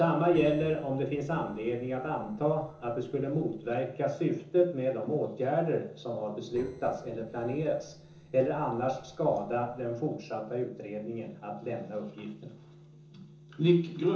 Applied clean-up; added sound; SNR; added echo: neural separator model SepFormer DNS4.